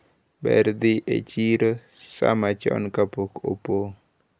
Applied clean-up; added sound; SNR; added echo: none; none; none; none.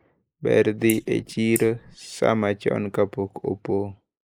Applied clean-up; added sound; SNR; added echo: neural mask model Resemble Enhance denoiser.